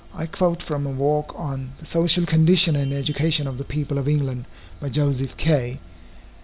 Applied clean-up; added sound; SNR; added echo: none; none; none; none.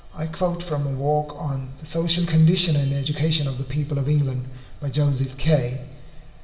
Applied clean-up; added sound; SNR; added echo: none; none; none; reverberation time 1.0 s.